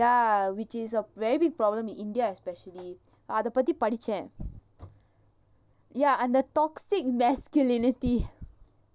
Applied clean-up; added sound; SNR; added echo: none; none; none; none.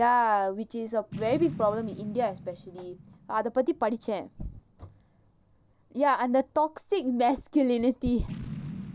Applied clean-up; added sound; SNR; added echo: none; Boom; 16 dB; none.